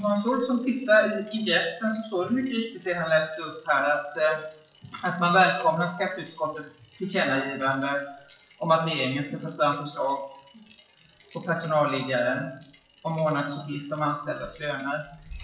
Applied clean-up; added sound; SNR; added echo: classical method WPE with log-MMSE.